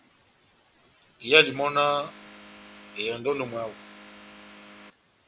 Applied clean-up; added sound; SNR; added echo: none; Vehicle; 18 dB; none.